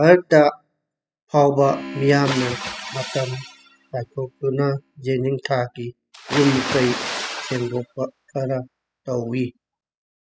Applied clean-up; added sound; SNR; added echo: classical method spectral subtraction.